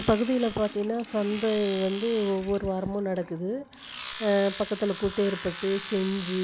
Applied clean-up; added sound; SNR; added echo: none; Domestic sounds, home sounds; 14 dB; none.